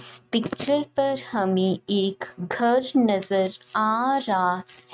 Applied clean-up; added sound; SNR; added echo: neural mask model RNNoise.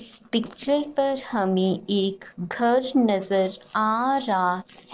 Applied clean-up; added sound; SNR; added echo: neural separator model SepFormer DNS4.